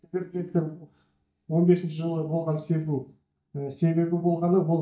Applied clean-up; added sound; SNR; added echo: neural mask model DeepFilterNet 3.